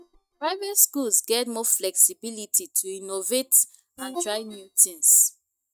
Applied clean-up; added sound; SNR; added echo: neural mask model DeepFilterNet 3.